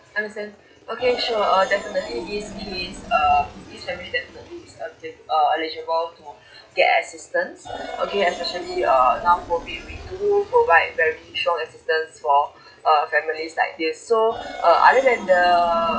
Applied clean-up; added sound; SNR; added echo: classical method WPE with log-MMSE.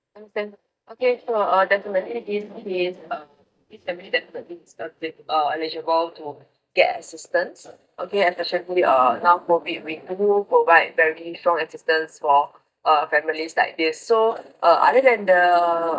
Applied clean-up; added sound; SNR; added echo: neural mask model DeepFilterNet 3.